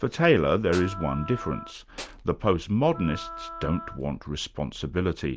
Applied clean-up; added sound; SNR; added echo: none; Wind instrument, woodwind instrument + Tools; 15 dB; none.